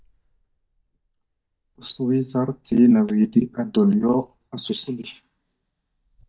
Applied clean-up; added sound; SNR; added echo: neural mask model DeepFilterNet 3.